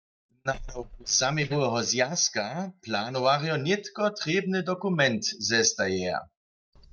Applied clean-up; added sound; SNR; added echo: neural mask model DeepFilterNet 3.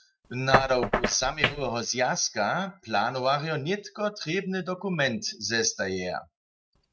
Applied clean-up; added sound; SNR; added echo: neural mask model RNNoise.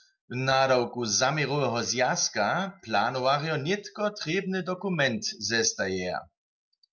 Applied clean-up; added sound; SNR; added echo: none; none; none; none.